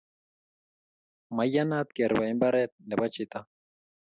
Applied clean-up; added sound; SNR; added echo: none; none; none; none.